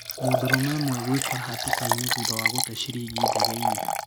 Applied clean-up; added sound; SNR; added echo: none; Liquid; -3 dB; none.